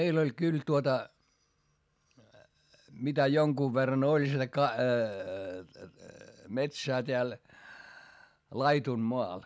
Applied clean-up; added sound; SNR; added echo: none; none; none; none.